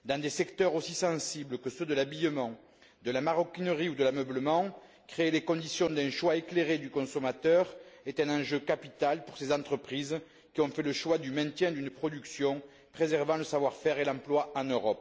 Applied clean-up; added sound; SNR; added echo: none; none; none; none.